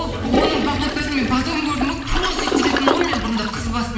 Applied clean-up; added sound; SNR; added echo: none; Toilet flush; 2 dB; reverberation time 1.1 s.